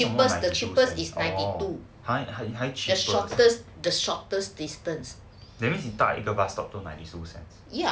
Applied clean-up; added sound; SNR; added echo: none; none; none; none.